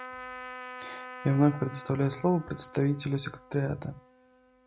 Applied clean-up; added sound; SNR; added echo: none; Trumpet; 15 dB; none.